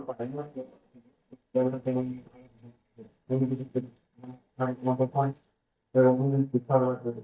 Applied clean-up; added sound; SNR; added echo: neural mask model DeepFilterNet 3.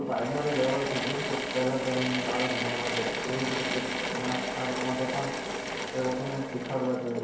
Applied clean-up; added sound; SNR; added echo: none; Drill / Mechanisms; 1 dB; reverberation time 1.0 s.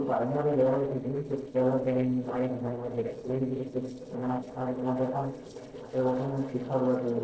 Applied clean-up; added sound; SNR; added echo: neural separator model SepFormer DNS4.